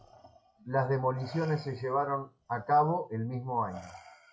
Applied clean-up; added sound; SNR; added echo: classical method log-MMSE.